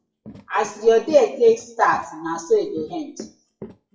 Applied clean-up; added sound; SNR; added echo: classical method WPE with log-MMSE.